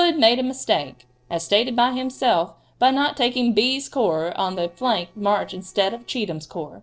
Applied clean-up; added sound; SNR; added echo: neural separator model SepFormer DNS4.